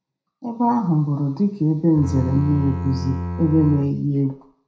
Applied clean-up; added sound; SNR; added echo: none; Bowed string instrument; 7 dB; reverberation time 0.5 s.